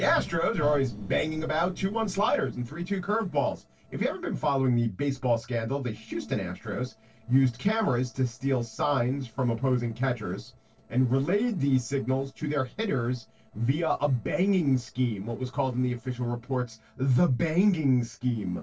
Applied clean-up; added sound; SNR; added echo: neural separator model SepFormer DNS4.